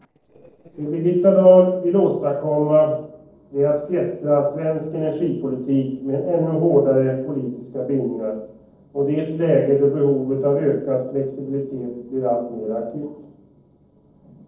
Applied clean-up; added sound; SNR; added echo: neural separator model SepFormer DNS4.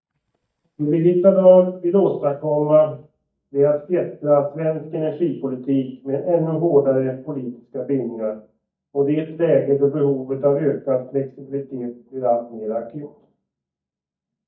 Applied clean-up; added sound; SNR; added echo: neural mask model DeepFilterNet 3.